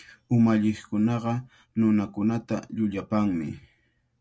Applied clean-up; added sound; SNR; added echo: none; none; none; none.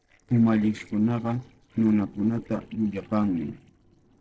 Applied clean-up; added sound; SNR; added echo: neural separator model SepFormer DNS4.